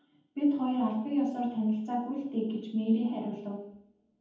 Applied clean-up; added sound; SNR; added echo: none; none; none; reverberation time 0.8 s.